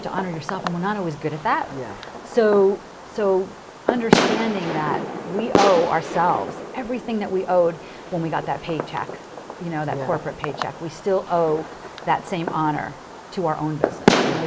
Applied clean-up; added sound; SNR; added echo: none; Fireworks; 3 dB; none.